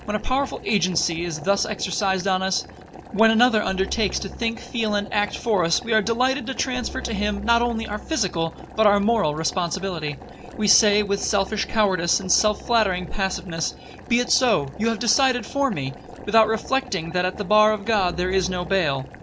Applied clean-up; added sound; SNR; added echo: none; Boiling + Keyboard (musical); 15 dB; none.